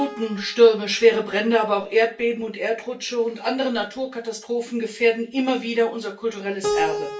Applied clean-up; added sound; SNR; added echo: none; Keyboard (musical); 12 dB; reverberation time 0.3 s.